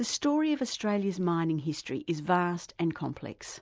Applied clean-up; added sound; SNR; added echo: none; none; none; none.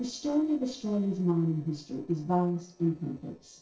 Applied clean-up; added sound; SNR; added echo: neural separator model SepFormer DNS4.